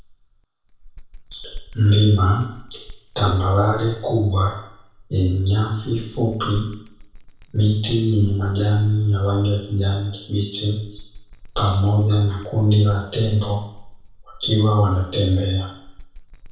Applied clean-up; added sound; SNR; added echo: none; Bell; 18 dB; reverberation time 0.7 s.